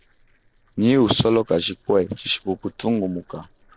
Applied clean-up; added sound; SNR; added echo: neural separator model SepFormer DNS4.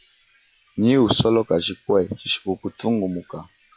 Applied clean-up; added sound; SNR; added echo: classical method log-MMSE.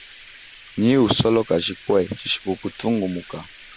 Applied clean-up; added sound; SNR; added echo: none; Bathtub (filling or washing); 19 dB; none.